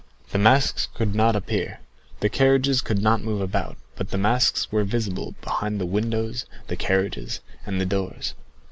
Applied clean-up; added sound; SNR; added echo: none; none; none; none.